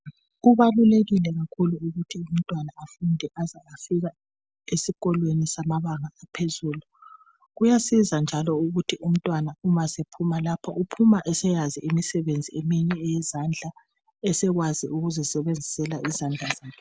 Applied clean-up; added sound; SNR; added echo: none; none; none; none.